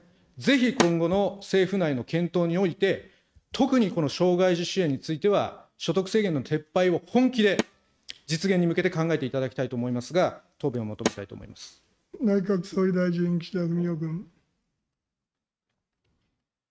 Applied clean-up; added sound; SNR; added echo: neural mask model RNNoise.